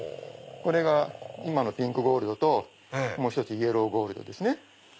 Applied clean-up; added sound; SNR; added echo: none; none; none; none.